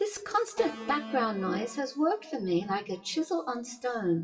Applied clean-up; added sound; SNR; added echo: classical method WPE with log-MMSE.